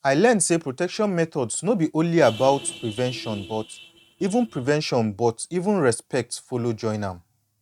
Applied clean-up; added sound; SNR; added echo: neural mask model RNNoise.